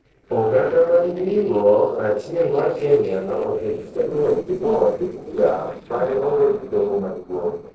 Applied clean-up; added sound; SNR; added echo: neural separator model SepFormer DNS4.